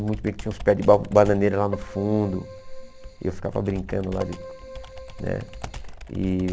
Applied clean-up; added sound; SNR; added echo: none; Keyboard (musical) + Computer keyboard; 12 dB; none.